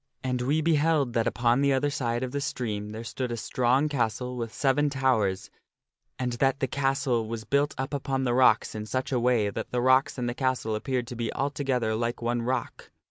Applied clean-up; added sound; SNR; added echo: none; none; none; none.